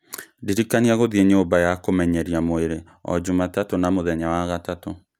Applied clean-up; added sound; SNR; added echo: none; none; none; none.